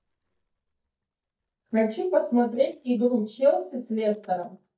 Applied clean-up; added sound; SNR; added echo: neural mask model DeepFilterNet 3.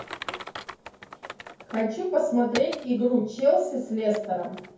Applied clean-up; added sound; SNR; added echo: none; Typing; 14 dB; reverberation time 0.6 s.